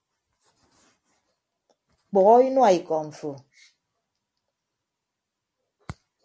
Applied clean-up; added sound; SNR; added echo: none; none; none; none.